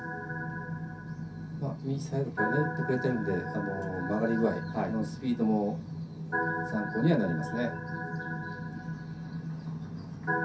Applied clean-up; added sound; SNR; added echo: none; Organ; 6 dB; reverberation time 0.3 s.